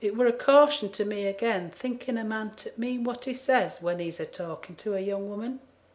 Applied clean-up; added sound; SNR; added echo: none; none; none; none.